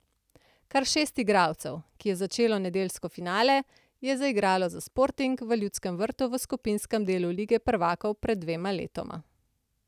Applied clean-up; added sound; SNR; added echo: none; none; none; none.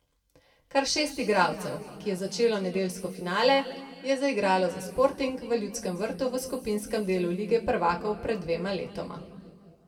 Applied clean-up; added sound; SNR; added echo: none; none; none; reverberation time 2.1 s.